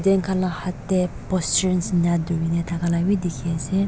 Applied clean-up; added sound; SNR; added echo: none; none; none; none.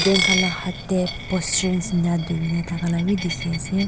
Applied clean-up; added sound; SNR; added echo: none; Coin (dropping); 6 dB; none.